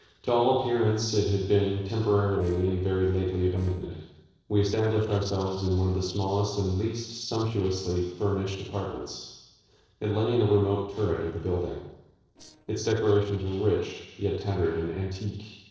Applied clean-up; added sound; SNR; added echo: neural separator model SepFormer DNS4.